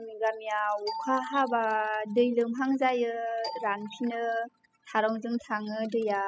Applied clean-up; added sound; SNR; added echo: classical method spectral subtraction.